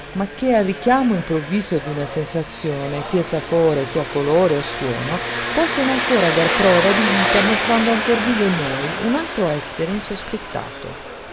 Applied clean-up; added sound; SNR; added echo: none; Engine; 4 dB; none.